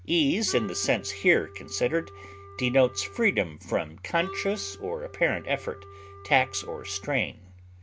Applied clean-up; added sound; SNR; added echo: none; Wind instrument, woodwind instrument; 18 dB; none.